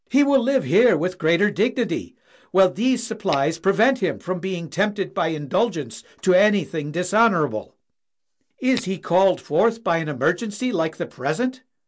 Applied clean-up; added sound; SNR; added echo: neural mask model Resemble Enhance denoiser.